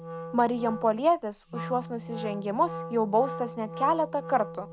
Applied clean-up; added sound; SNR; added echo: none; Wind instrument, woodwind instrument; 11 dB; none.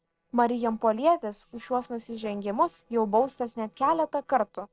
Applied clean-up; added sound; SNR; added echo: neural separator model SepFormer DNS4.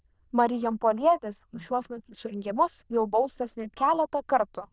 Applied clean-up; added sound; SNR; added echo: neural diffusion model UNIVERSE++.